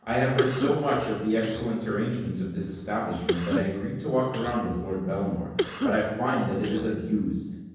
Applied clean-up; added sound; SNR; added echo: none; Cough; 6 dB; reverberation time 1.1 s.